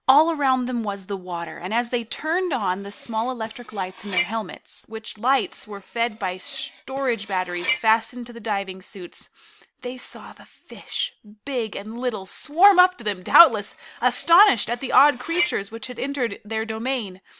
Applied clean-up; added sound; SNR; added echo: none; Cutlery, silverware; 12 dB; none.